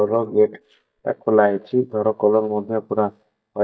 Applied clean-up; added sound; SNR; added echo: neural mask model DeepFilterNet 3.